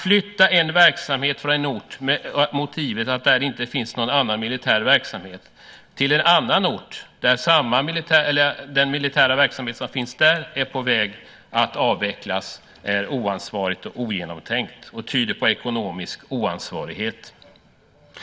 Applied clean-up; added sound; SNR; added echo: none; none; none; none.